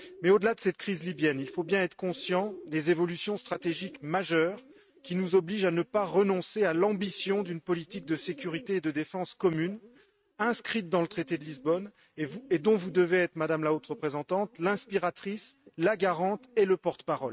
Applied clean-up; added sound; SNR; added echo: neural mask model RNNoise.